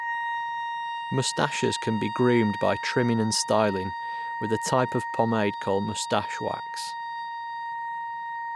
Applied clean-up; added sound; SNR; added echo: none; Wind instrument, woodwind instrument; 5 dB; none.